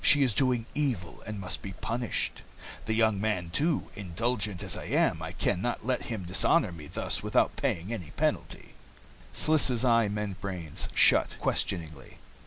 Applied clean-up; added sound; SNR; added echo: none; none; none; none.